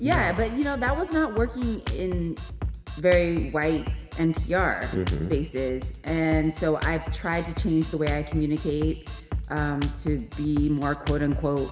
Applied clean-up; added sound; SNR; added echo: none; Drum kit; 6 dB; reverberation time 1.4 s.